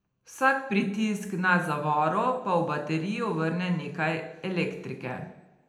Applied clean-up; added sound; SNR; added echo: none; none; none; reverberation time 0.7 s.